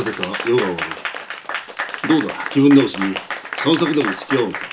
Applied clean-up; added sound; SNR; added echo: none; Applause / Crowd; 8 dB; reverberation time 0.2 s.